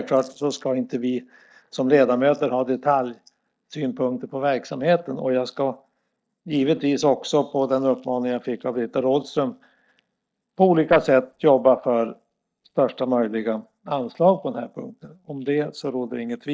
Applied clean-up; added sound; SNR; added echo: neural mask model DeepFilterNet 3.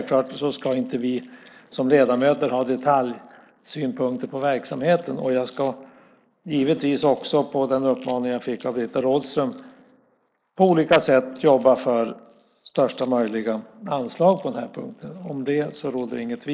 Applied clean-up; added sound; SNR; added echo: neural mask model Resemble Enhance denoiser.